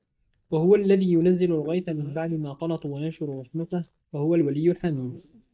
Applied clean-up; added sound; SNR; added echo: neural mask model DeepFilterNet 3.